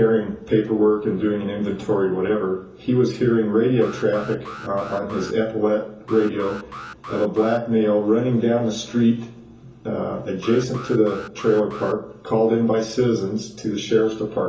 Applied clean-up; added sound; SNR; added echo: none; Alarm; 16 dB; reverberation time 0.7 s.